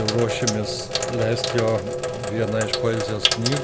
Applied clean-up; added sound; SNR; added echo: none; Sink (filling or washing); 1 dB; none.